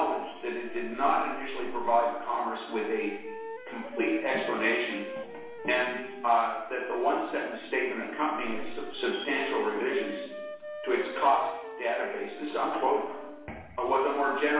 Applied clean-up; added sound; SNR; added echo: none; Wind instrument, woodwind instrument; 13 dB; reverberation time 0.9 s.